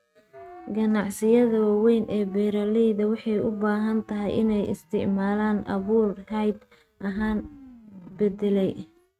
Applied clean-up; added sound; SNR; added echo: neural mask model RNNoise.